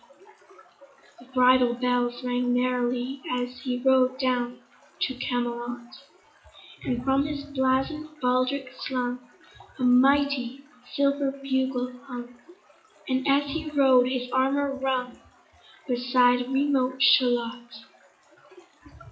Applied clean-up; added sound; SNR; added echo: classical method WPE with log-MMSE.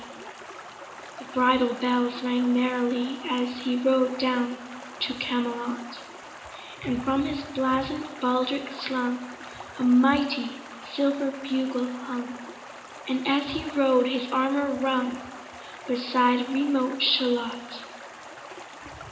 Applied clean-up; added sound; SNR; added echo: none; Stream; 15 dB; reverberation time 0.8 s.